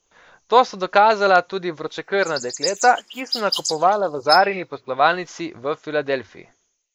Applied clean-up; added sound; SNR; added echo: neural mask model Resemble Enhance denoiser.